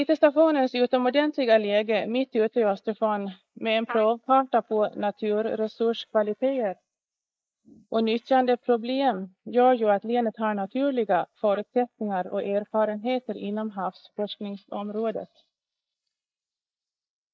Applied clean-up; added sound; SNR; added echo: neural mask model Resemble Enhance denoiser.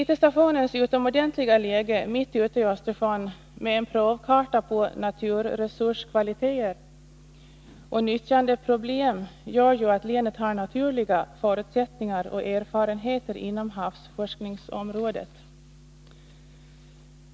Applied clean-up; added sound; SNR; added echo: none; none; none; none.